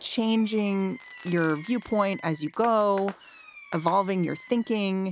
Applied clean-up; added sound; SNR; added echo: none; Fireworks; 20 dB; none.